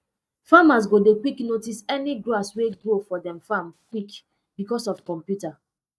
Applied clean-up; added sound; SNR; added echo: neural mask model DeepFilterNet 3.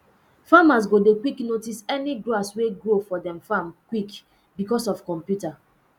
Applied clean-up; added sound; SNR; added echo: none; none; none; none.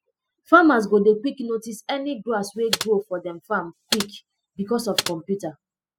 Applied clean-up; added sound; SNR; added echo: classical method spectral subtraction.